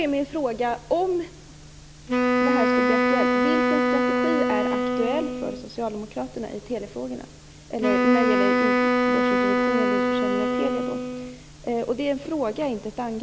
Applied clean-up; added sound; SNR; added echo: none; Wind instrument, woodwind instrument; -4 dB; none.